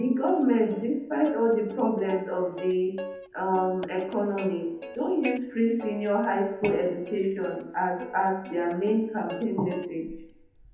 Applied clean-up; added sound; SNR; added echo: none; Plucked string instrument; 15 dB; reverberation time 1.0 s.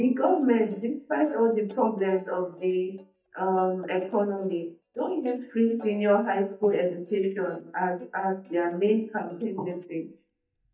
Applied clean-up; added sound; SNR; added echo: neural mask model DeepFilterNet 3.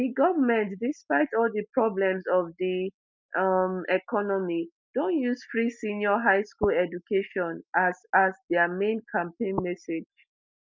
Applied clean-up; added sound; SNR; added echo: none; none; none; none.